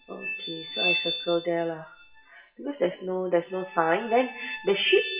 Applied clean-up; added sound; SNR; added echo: classical method WPE with log-MMSE.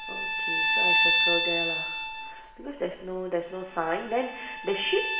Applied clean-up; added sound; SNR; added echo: none; Bowed string instrument; -4 dB; reverberation time 0.8 s.